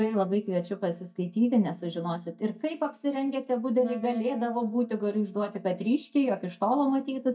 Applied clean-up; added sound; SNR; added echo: neural mask model DeepFilterNet 3.